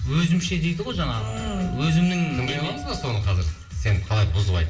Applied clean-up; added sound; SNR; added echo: none; Wind instrument, woodwind instrument; 19 dB; reverberation time 0.6 s.